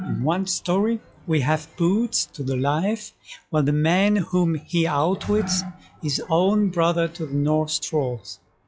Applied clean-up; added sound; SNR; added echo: classical method log-MMSE.